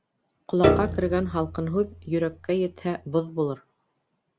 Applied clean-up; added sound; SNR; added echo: none; Piano; 0 dB; none.